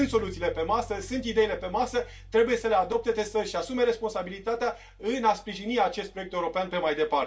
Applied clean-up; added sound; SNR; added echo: none; Bass guitar; 19 dB; reverberation time 0.2 s.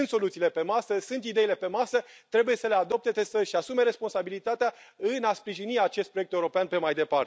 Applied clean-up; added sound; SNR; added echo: none; none; none; none.